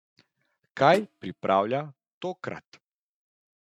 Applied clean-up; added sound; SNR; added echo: neural mask model RNNoise.